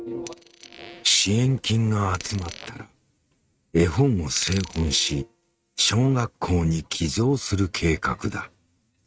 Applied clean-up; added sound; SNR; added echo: neural mask model RNNoise.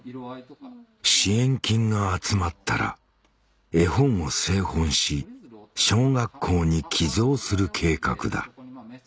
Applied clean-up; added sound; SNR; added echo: none; none; none; none.